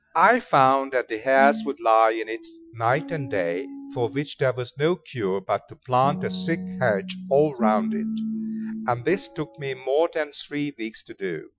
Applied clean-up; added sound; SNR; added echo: classical method Wiener filter.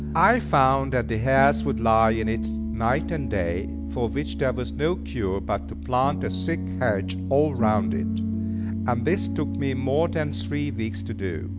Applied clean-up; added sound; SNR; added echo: none; Piano; 3 dB; none.